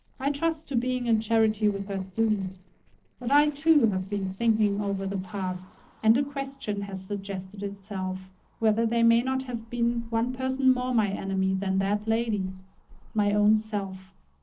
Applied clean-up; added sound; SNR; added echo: neural separator model SepFormer DNS4.